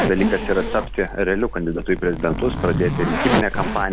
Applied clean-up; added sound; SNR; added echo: none; Zipper (clothing); 2 dB; none.